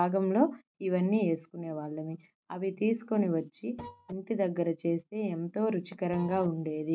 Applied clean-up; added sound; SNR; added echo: neural mask model RNNoise.